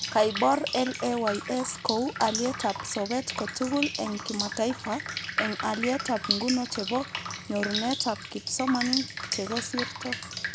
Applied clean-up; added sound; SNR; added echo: none; Drip; 5 dB; none.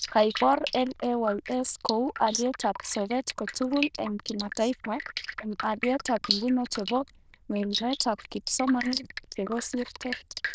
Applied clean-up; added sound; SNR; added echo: neural diffusion model UNIVERSE++.